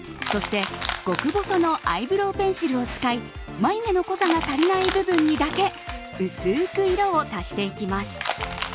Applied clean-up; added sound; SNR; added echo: none; Crushing; 11 dB; none.